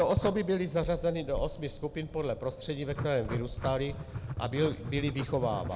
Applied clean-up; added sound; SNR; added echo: none; Writing; 7 dB; none.